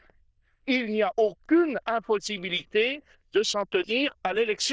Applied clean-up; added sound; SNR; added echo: neural diffusion model UNIVERSE++.